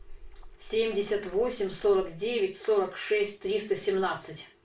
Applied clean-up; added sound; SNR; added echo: none; Splash, splatter; 16 dB; reverberation time 0.3 s.